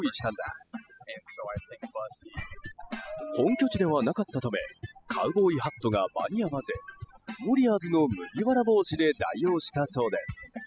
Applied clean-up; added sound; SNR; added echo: classical method spectral subtraction.